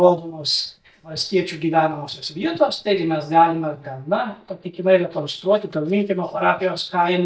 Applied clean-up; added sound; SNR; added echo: neural mask model DeepFilterNet 3.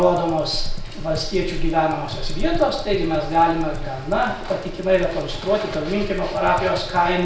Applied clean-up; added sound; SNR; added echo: none; Computer keyboard; 18 dB; none.